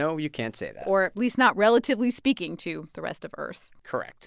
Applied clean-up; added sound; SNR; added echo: none; none; none; none.